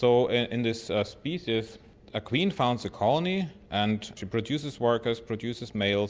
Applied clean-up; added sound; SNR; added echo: none; none; none; none.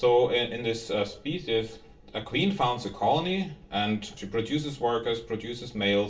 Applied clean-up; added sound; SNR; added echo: none; none; none; reverberation time 0.3 s.